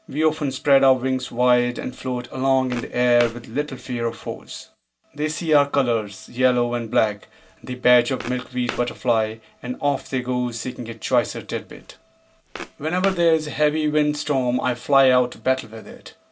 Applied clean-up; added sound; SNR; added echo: none; Walk, footsteps; 17 dB; reverberation time 0.2 s.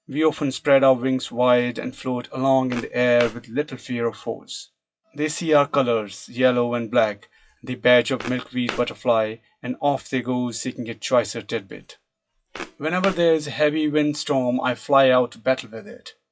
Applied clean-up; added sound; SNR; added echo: classical method WPE with log-MMSE.